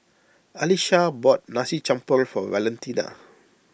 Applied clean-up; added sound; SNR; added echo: none; none; none; none.